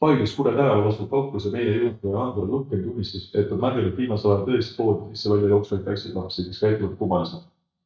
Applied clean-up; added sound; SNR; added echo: neural mask model DeepFilterNet 3.